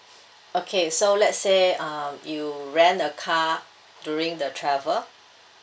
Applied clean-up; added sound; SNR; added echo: none; none; none; none.